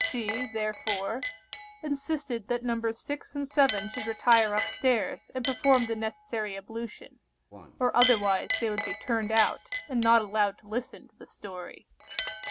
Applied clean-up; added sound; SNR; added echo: none; Chink, clink; 6 dB; none.